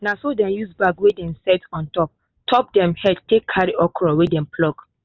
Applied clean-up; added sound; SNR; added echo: none; none; none; none.